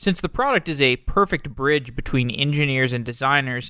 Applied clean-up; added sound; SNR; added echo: none; none; none; none.